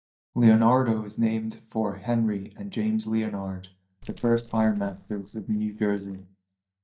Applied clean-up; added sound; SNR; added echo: neural mask model DeepFilterNet 3.